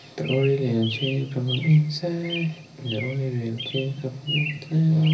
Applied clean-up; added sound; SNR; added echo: none; Chirp, tweet; 12 dB; reverberation time 0.4 s.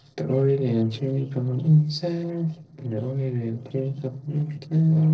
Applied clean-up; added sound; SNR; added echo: neural separator model SepFormer DNS4.